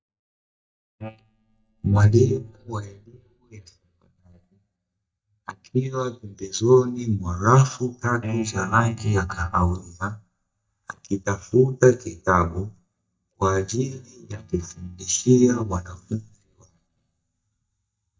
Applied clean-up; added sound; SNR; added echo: neural mask model DeepFilterNet 3.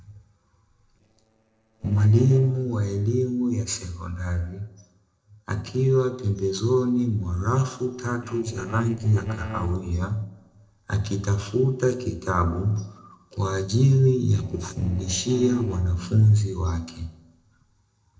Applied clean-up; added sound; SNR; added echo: neural separator model SepFormer DNS4.